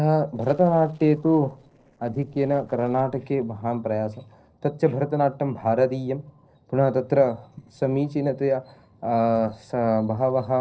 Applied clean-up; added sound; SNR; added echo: neural separator model SepFormer DNS4.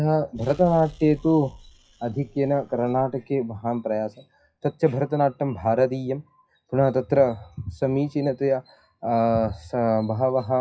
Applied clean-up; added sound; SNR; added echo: classical method WPE with log-MMSE.